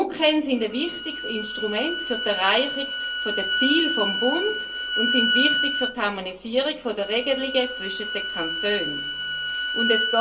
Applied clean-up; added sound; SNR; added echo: none; Bowed string instrument; 0 dB; reverberation time 0.2 s.